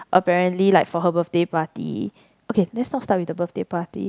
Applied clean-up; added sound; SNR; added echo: none; none; none; none.